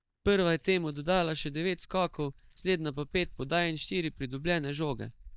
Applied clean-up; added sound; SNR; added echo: neural mask model DeepFilterNet 3.